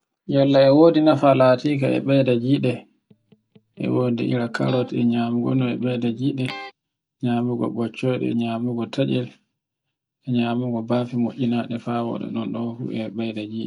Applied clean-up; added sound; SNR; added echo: none; Electric guitar; 19 dB; none.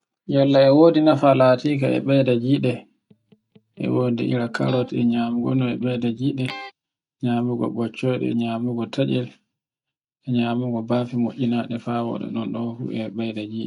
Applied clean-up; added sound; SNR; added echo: neural mask model RNNoise.